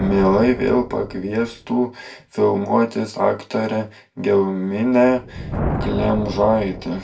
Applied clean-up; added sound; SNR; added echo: none; Thunder; 11 dB; reverberation time 0.2 s.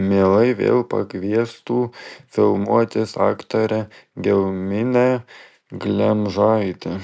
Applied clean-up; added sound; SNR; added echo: none; none; none; none.